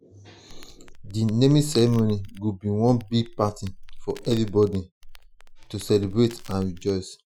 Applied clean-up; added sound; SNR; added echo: classical method Wiener filter.